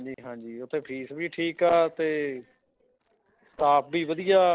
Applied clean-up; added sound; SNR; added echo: neural separator model SepFormer DNS4.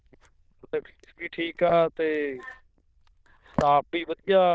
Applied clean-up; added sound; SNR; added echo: neural diffusion model UNIVERSE++.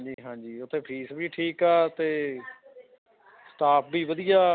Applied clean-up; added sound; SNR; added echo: none; none; none; none.